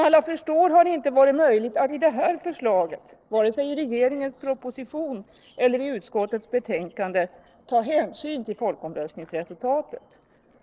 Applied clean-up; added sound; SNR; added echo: neural separator model SepFormer DNS4.